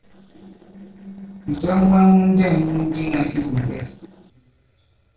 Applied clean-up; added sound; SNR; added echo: neural separator model SepFormer DNS4.